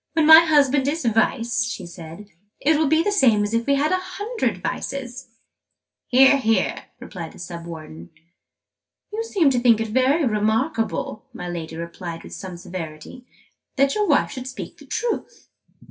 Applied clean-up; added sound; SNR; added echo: none; none; none; reverberation time 0.2 s.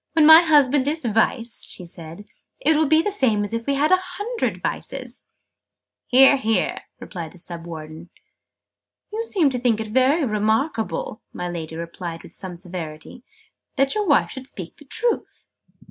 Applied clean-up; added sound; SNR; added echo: none; none; none; none.